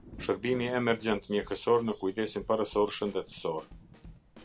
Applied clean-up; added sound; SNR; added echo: none; Snare drum / Drum kit + Thunder; 19 dB; none.